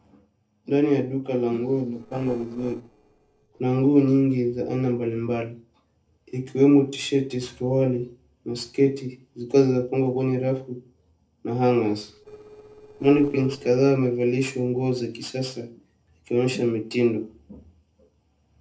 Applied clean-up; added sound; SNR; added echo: neural separator model SepFormer DNS4.